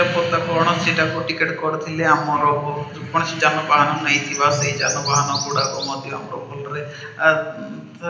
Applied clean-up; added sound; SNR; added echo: none; none; none; reverberation time 0.8 s.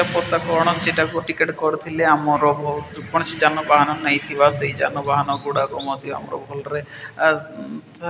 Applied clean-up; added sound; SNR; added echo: none; none; none; none.